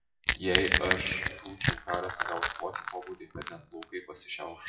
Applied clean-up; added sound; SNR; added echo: classical method WPE with log-MMSE.